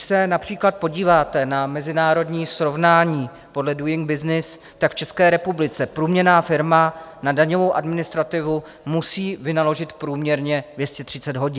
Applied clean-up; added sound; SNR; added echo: none; none; none; none.